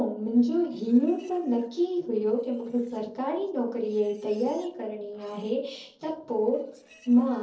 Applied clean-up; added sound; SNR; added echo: neural separator model SepFormer DNS4.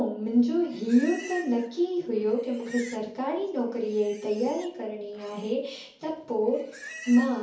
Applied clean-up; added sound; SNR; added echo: none; Livestock, farm animals, working animals; 18 dB; reverberation time 0.6 s.